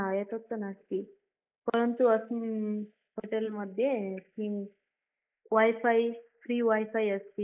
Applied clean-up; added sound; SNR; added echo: neural mask model Resemble Enhance denoiser.